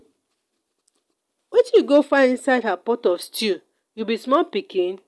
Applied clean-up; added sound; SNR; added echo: none; none; none; none.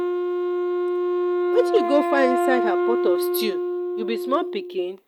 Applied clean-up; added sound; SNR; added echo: none; Wind instrument, woodwind instrument; -2 dB; none.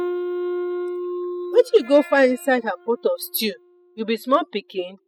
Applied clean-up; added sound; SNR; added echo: classical method spectral subtraction.